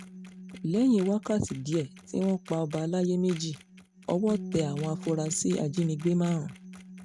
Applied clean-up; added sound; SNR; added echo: neural mask model RNNoise.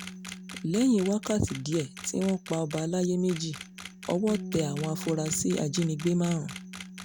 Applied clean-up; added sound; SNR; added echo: none; Camera + Bass guitar; 12 dB; none.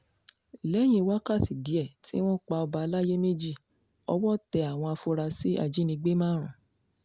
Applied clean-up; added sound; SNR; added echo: none; none; none; none.